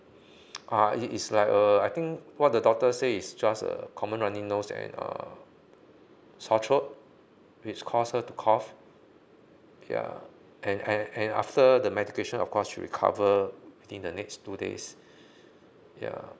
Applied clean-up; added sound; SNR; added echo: none; none; none; none.